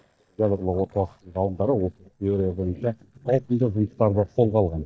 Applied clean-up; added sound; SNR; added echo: neural mask model DeepFilterNet 3.